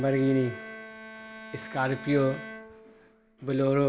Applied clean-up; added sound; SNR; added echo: none; Bowed string instrument; 15 dB; none.